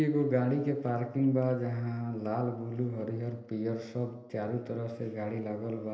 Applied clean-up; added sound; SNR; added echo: none; none; none; reverberation time 0.8 s.